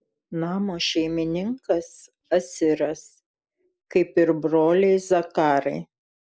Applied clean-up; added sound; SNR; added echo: neural mask model Resemble Enhance denoiser.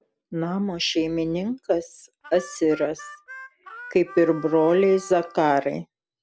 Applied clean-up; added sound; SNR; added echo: none; Harmonica; 18 dB; none.